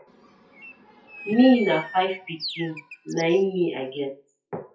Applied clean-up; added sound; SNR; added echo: classical method WPE with log-MMSE.